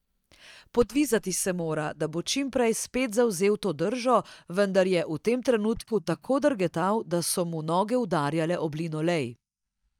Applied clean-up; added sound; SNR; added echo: neural mask model DeepFilterNet 3.